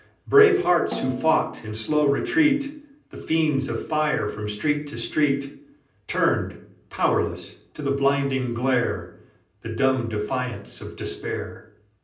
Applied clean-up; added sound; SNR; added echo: none; Snare drum; 14 dB; reverberation time 0.6 s.